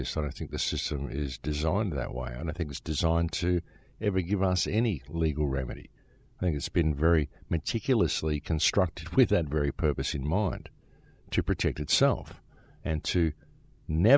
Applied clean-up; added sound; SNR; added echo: none; none; none; none.